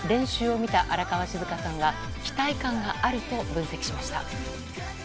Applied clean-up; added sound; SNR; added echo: none; Livestock, farm animals, working animals; 16 dB; none.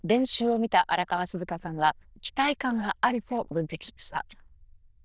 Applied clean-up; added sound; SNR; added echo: neural diffusion model UNIVERSE++.